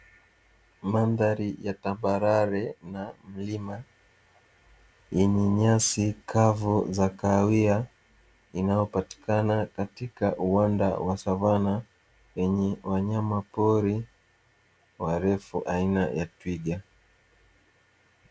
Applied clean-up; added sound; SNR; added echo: none; none; none; none.